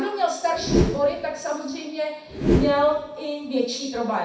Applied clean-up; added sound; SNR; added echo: none; Whoosh, swoosh, swish; 1 dB; reverberation time 0.6 s.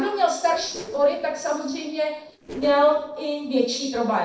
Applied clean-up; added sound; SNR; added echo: neural separator model SepFormer DNS4.